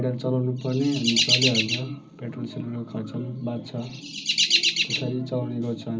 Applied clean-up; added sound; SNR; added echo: none; Chirp, tweet; -1 dB; reverberation time 0.4 s.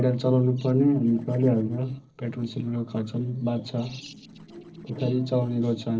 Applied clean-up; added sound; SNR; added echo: neural separator model SepFormer DNS4.